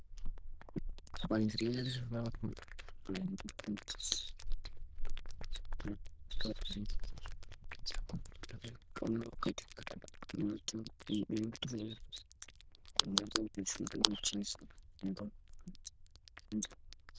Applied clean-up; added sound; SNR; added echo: neural diffusion model UNIVERSE++.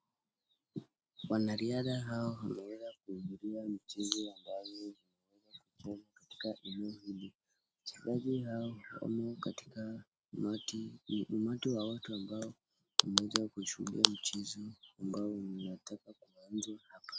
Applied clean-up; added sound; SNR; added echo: none; none; none; none.